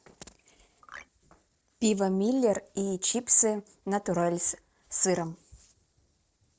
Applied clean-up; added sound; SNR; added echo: neural separator model SepFormer DNS4.